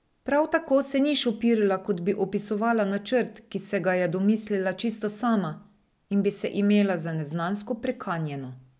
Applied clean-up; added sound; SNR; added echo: none; none; none; none.